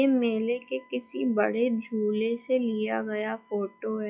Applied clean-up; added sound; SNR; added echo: classical method log-MMSE.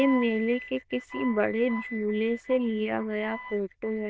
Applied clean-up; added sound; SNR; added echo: neural diffusion model UNIVERSE++.